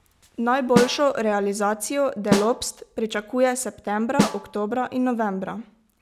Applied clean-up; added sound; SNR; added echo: none; Snare drum; 5 dB; none.